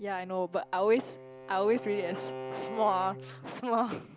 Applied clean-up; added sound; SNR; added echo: none; Bowed string instrument; 12 dB; none.